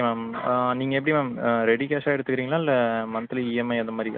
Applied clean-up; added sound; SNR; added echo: none; none; none; none.